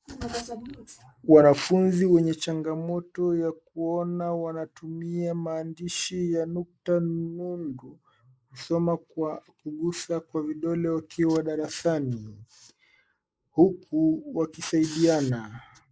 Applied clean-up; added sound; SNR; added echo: neural mask model Resemble Enhance denoiser.